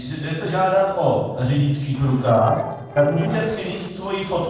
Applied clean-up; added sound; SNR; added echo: neural separator model SepFormer DNS4.